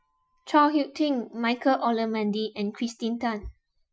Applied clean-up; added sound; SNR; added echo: classical method Wiener filter.